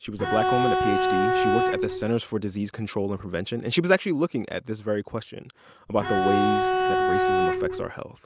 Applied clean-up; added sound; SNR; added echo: none; Bowed string instrument; -4 dB; none.